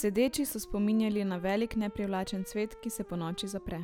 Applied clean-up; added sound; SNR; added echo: none; Wind instrument, woodwind instrument; 19 dB; none.